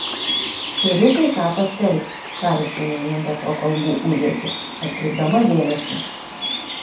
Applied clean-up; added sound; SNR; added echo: none; Bird; 6 dB; reverberation time 0.6 s.